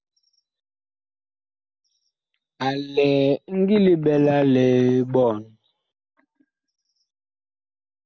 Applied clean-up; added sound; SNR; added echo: none; none; none; none.